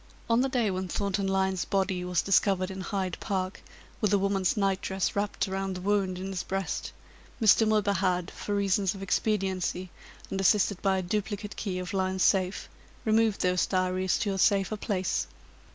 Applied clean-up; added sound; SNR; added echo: none; none; none; none.